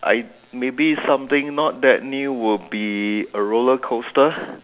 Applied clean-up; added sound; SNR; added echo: none; none; none; none.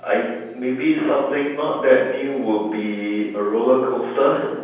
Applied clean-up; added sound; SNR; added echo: none; none; none; reverberation time 1.1 s.